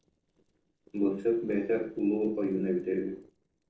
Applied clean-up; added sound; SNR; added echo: neural separator model SepFormer DNS4.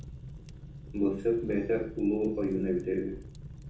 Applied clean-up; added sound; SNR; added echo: none; Fire; 13 dB; reverberation time 0.6 s.